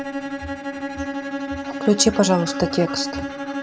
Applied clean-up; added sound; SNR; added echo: none; Bowed string instrument; 5 dB; none.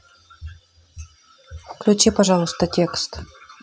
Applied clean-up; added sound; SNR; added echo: none; none; none; none.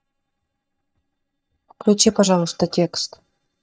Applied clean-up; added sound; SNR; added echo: neural mask model DeepFilterNet 3.